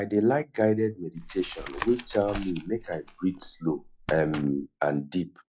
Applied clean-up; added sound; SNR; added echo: classical method log-MMSE.